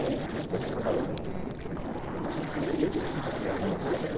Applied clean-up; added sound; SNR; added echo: neural separator model SepFormer DNS4.